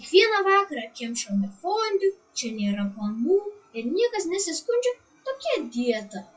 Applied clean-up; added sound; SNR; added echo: classical method WPE with log-MMSE.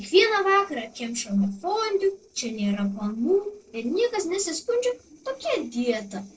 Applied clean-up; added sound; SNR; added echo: neural separator model SepFormer DNS4.